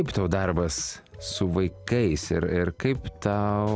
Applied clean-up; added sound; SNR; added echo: none; none; none; none.